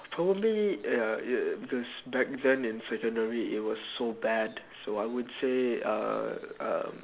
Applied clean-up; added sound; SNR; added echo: none; none; none; none.